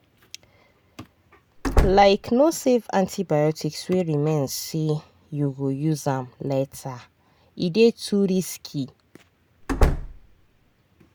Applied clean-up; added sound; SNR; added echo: none; Slam; 0 dB; none.